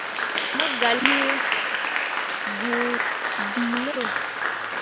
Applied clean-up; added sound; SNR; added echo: none; Applause; -5 dB; none.